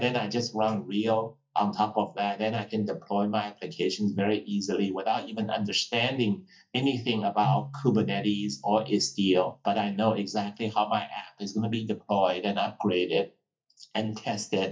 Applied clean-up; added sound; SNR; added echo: neural mask model DeepFilterNet 3.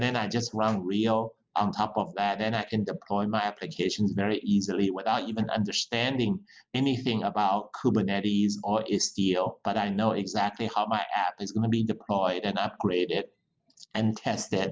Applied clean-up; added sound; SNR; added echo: none; none; none; none.